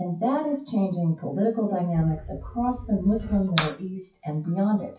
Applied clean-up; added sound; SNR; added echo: classical method WPE with log-MMSE.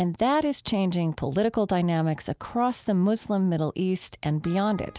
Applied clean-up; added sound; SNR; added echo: none; none; none; none.